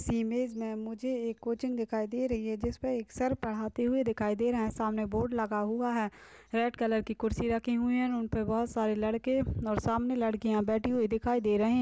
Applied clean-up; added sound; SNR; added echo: none; none; none; none.